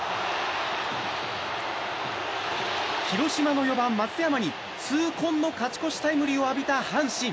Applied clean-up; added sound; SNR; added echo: none; none; none; none.